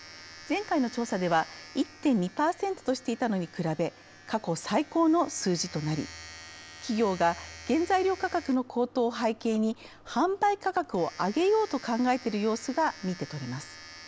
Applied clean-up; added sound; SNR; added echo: none; Domestic sounds, home sounds; 19 dB; none.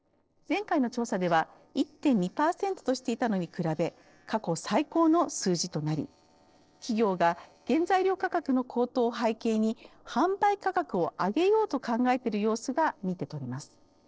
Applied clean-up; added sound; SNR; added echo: neural separator model SepFormer DNS4.